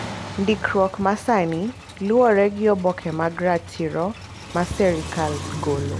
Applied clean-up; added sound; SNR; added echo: none; Car; 12 dB; none.